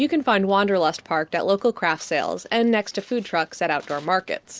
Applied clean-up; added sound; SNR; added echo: none; none; none; none.